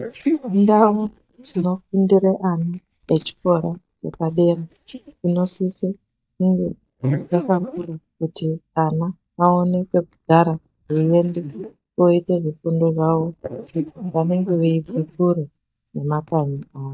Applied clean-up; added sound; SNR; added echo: neural mask model DeepFilterNet 3.